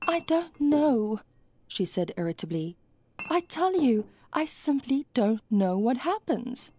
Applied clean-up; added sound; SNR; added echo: none; Chink, clink; 19 dB; none.